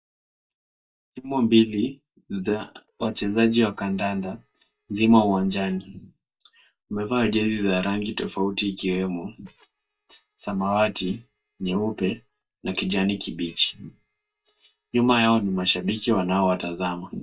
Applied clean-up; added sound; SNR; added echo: neural mask model DeepFilterNet 3.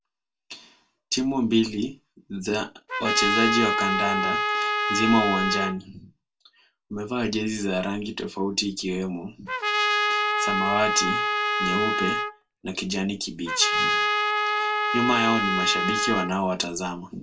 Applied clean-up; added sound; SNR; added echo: none; Trumpet; -3 dB; reverberation time 0.2 s.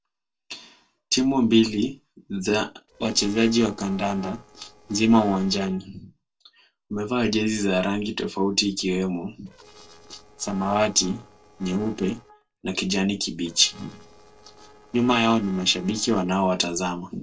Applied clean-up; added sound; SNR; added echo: neural separator model SepFormer DNS4.